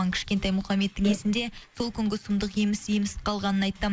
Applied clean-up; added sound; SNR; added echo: neural mask model Resemble Enhance denoiser.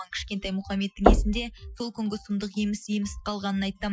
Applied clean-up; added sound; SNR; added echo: classical method Wiener filter.